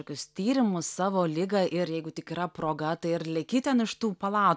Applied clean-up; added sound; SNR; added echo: none; none; none; none.